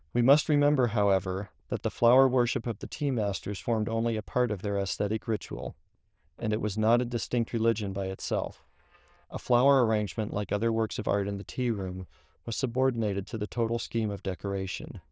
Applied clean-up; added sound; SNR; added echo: neural diffusion model UNIVERSE++.